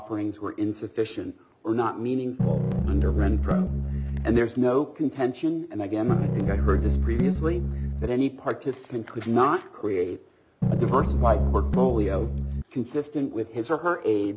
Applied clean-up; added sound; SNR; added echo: none; Piano; -3 dB; none.